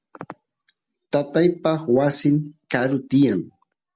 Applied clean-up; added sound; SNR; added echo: none; none; none; none.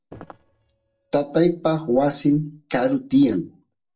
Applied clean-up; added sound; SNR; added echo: neural separator model SepFormer DNS4.